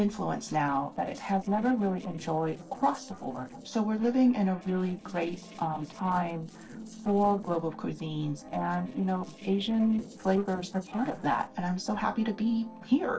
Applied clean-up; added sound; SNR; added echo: neural separator model SepFormer DNS4.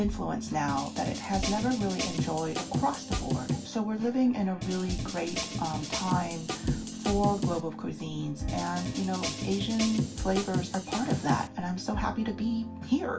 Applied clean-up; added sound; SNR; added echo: none; Drum kit; 4 dB; reverberation time 0.2 s.